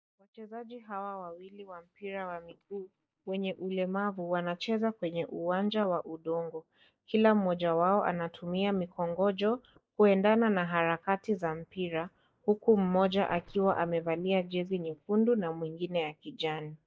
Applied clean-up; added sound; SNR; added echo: neural mask model DeepFilterNet 3.